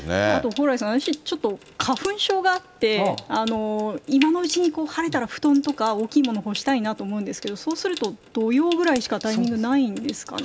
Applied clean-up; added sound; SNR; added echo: none; Trickle, dribble / Sink (filling or washing) / Water tap, faucet; 17 dB; none.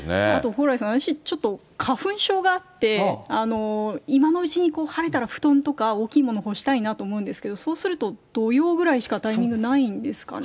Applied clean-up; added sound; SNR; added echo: none; none; none; none.